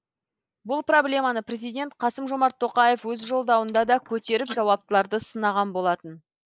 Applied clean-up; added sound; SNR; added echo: neural mask model Resemble Enhance denoiser.